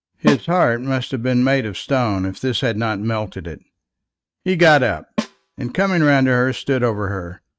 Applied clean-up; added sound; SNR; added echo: neural mask model RNNoise.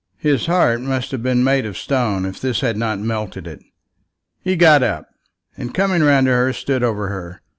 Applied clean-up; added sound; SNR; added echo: none; none; none; none.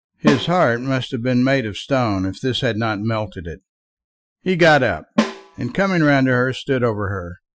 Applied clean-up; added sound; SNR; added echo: classical method Wiener filter.